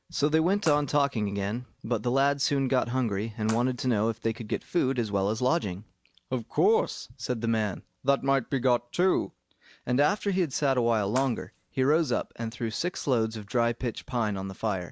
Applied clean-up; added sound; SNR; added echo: none; Water / Splash, splatter; 20 dB; none.